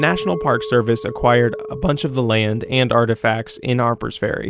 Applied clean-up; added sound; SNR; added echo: none; Chink, clink; 13 dB; none.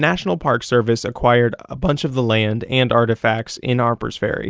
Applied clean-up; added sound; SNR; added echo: none; none; none; none.